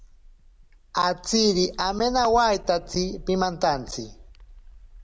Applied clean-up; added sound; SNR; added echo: none; Bird; 17 dB; none.